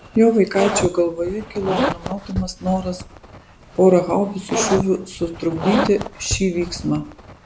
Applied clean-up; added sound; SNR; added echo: none; Zipper (clothing); 7 dB; none.